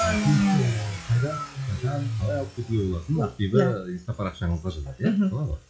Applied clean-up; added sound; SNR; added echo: classical method WPE with log-MMSE.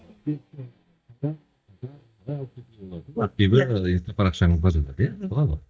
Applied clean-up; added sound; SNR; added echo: neural mask model DeepFilterNet 3.